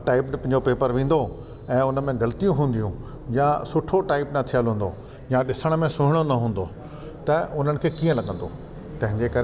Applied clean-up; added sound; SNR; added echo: none; none; none; none.